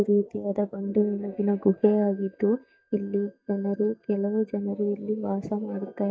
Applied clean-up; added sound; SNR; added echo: neural mask model DeepFilterNet 3.